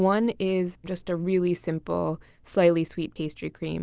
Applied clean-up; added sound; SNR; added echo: none; none; none; none.